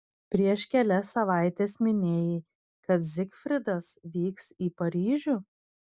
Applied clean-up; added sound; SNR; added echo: none; none; none; none.